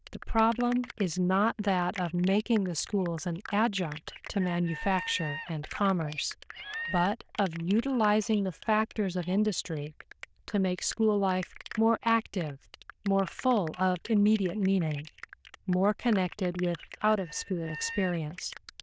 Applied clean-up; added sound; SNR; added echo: neural diffusion model UNIVERSE++.